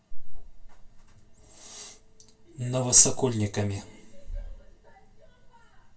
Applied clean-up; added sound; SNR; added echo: none; none; none; reverberation time 0.2 s.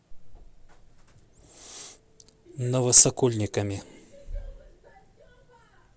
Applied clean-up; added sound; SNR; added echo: none; none; none; none.